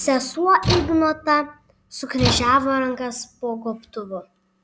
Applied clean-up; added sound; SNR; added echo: none; Slam / Tools; 6 dB; none.